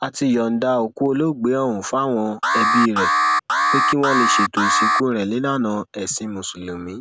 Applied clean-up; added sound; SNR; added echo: none; Alarm; -2 dB; none.